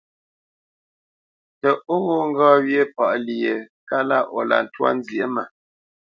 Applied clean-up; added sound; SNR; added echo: none; none; none; none.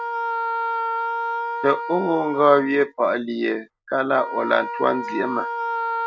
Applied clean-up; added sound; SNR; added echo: none; Wind instrument, woodwind instrument; 5 dB; none.